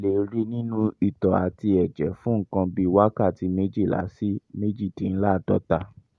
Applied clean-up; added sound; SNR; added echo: none; none; none; none.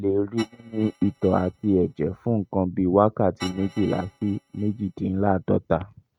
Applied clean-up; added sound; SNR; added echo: neural mask model RNNoise.